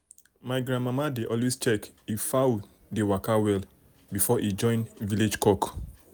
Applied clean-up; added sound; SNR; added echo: none; none; none; none.